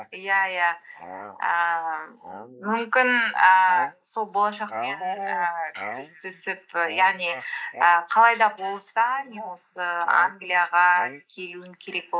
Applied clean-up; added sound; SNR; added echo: neural mask model Resemble Enhance denoiser.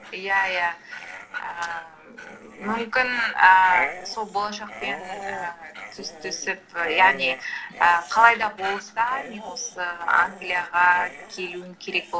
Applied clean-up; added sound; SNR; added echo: neural separator model SepFormer DNS4.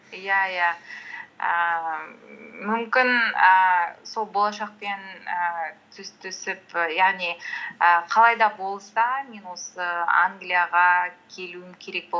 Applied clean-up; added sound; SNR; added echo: none; none; none; none.